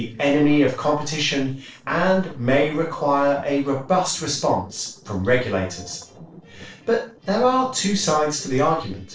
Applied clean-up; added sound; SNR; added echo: neural separator model SepFormer DNS4.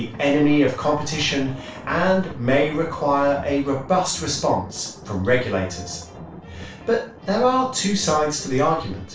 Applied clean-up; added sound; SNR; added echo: none; Thunder; 18 dB; reverberation time 0.3 s.